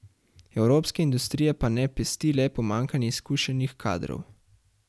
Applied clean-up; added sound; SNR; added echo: none; none; none; none.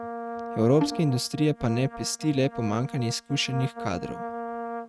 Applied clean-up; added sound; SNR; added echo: neural mask model RNNoise.